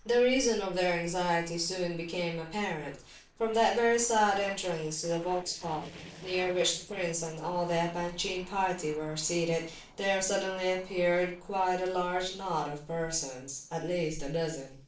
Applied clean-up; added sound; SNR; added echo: neural separator model SepFormer DNS4.